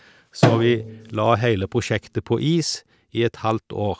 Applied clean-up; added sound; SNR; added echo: none; Drum; 3 dB; none.